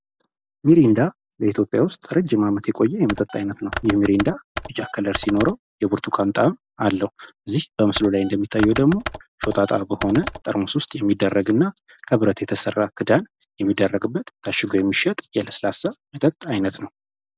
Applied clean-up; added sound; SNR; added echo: none; Computer keyboard; 10 dB; none.